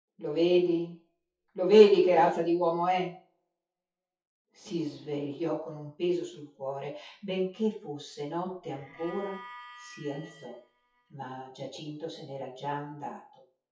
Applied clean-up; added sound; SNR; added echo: classical method WPE with log-MMSE.